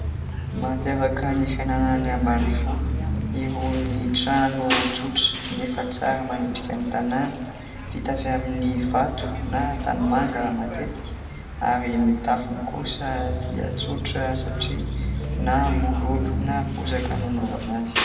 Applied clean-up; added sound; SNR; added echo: none; Bus; 2 dB; reverberation time 2.0 s.